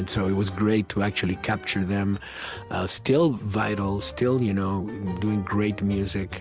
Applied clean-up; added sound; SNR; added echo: none; none; none; none.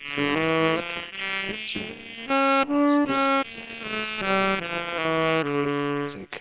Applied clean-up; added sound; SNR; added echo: neural separator model SepFormer WHAM!.